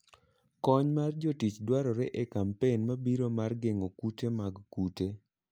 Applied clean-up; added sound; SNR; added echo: none; none; none; none.